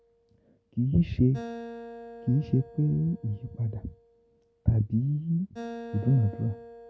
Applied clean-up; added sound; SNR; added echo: none; Acoustic guitar; 16 dB; none.